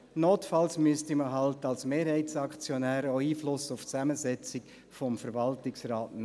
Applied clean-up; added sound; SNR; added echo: none; none; none; none.